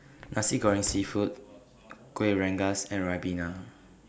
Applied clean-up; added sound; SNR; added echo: none; Walk, footsteps; 15 dB; none.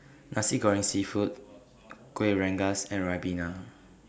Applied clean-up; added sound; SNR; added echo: none; none; none; none.